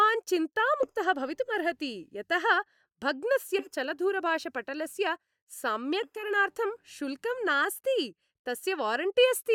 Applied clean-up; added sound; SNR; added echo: neural mask model DeepFilterNet 3.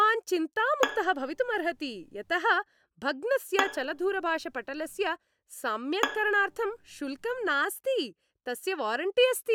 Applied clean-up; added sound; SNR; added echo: none; Bowed string instrument; 9 dB; none.